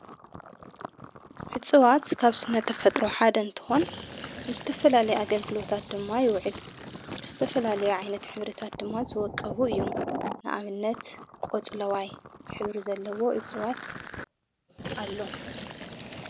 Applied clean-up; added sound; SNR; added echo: none; Fill (with liquid); 11 dB; none.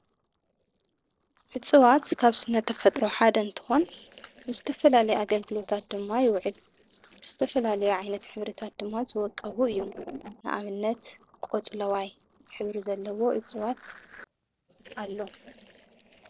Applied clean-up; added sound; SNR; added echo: neural separator model SepFormer DNS4.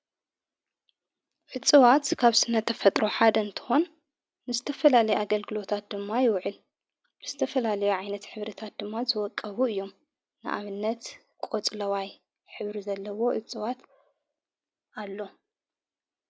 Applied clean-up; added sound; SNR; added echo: none; none; none; none.